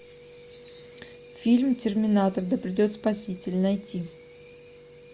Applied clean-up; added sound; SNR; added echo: none; none; none; none.